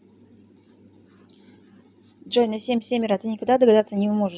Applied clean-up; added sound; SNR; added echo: none; none; none; none.